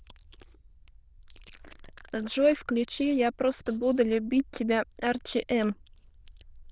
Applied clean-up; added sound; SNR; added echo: neural diffusion model UNIVERSE++.